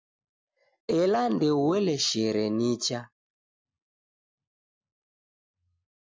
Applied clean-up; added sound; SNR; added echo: none; none; none; none.